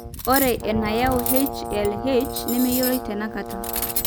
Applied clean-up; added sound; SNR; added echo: none; Brass instrument + Cutlery, silverware; 4 dB; none.